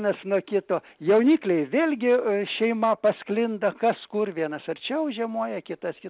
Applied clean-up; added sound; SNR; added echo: none; none; none; none.